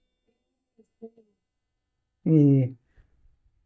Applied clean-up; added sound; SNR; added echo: neural mask model DeepFilterNet 3.